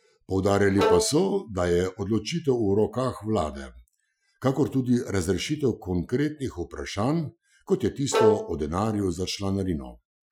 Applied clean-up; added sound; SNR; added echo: classical method Wiener filter.